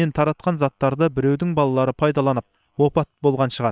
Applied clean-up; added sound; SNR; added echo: neural separator model SepFormer WHAM!.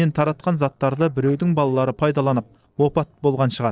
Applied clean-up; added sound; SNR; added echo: neural separator model SepFormer DNS4.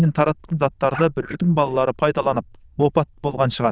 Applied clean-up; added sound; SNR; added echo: neural diffusion model UNIVERSE++.